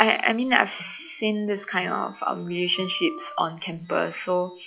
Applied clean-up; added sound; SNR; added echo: classical method log-MMSE.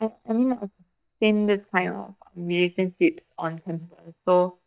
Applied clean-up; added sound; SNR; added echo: neural mask model DeepFilterNet 3.